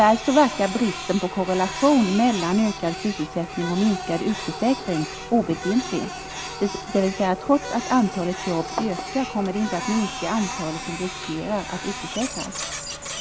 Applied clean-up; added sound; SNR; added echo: none; Printer; 10 dB; none.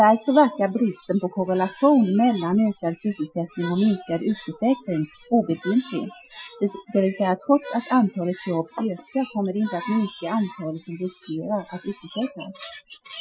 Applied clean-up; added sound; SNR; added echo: classical method Wiener filter.